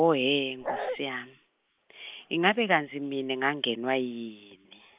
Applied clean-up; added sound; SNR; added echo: neural mask model Resemble Enhance denoiser.